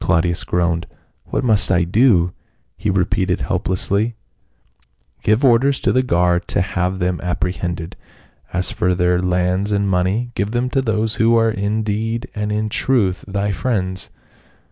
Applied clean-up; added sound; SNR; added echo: none; none; none; none.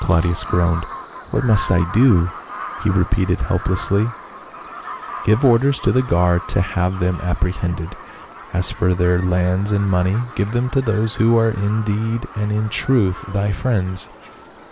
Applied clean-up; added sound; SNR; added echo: none; Bird vocalization, bird call, bird song; 15 dB; none.